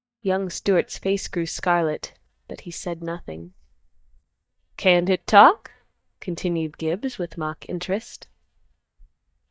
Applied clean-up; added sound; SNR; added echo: neural mask model DeepFilterNet 3.